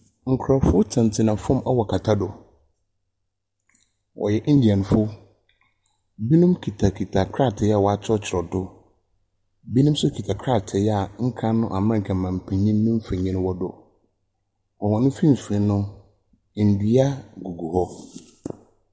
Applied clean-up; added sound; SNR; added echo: none; none; none; none.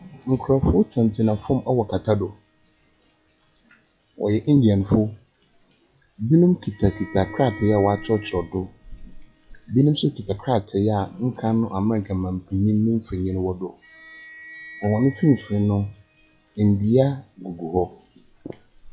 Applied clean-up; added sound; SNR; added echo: classical method log-MMSE.